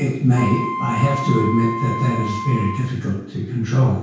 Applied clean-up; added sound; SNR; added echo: none; Wind instrument, woodwind instrument; 9 dB; reverberation time 0.6 s.